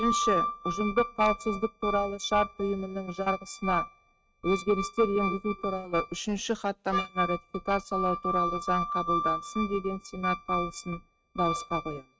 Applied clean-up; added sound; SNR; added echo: neural mask model RNNoise.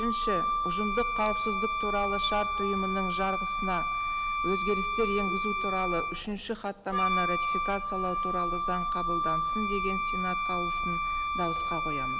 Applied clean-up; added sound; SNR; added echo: none; Wind instrument, woodwind instrument; -3 dB; none.